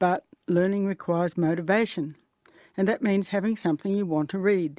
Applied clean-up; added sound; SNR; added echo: none; none; none; none.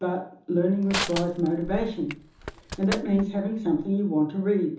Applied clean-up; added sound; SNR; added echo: none; Crushing; 10 dB; reverberation time 1.2 s.